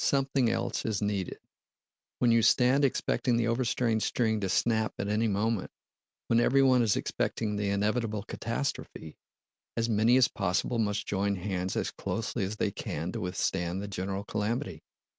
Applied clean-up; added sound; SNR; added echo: none; none; none; none.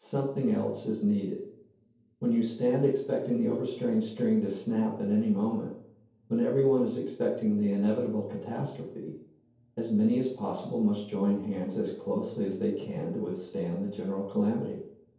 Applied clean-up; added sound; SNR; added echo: none; none; none; reverberation time 0.7 s.